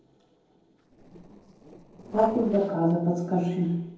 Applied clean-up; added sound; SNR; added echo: neural separator model SepFormer DNS4.